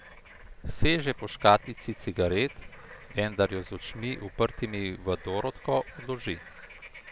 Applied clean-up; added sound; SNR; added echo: none; Bird / Frog; 18 dB; none.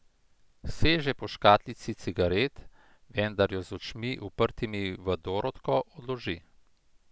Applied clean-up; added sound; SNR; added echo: none; none; none; none.